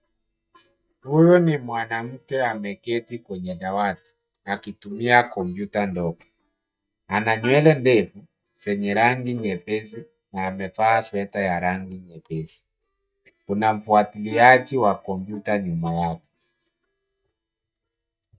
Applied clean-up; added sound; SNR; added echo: neural mask model DeepFilterNet 3.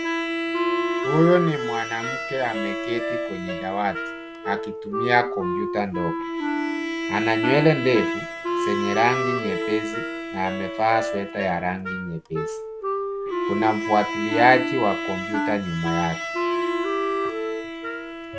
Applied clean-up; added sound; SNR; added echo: none; Bowed string instrument + Wind instrument, woodwind instrument; 1 dB; none.